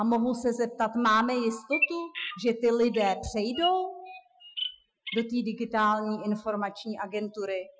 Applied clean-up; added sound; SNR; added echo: classical method Wiener filter.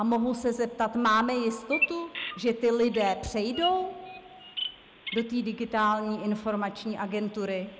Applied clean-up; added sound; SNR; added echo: none; Bird vocalization, bird call, bird song; 11 dB; none.